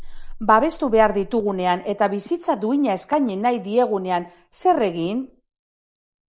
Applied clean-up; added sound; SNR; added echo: neural mask model Resemble Enhance denoiser.